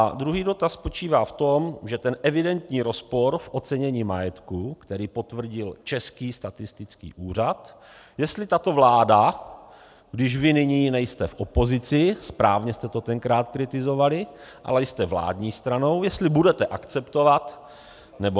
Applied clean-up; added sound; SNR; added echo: none; none; none; none.